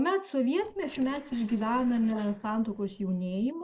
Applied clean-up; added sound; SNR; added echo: neural mask model Resemble Enhance denoiser.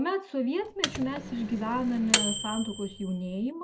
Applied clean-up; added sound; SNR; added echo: none; Microwave oven; 3 dB; none.